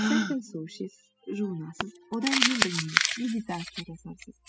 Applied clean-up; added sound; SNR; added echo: classical method spectral subtraction.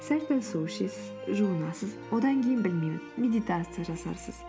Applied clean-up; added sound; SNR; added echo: none; none; none; none.